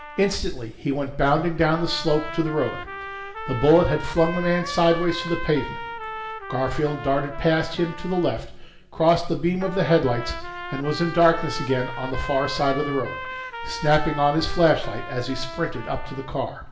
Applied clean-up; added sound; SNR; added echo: none; Trumpet; 12 dB; reverberation time 0.7 s.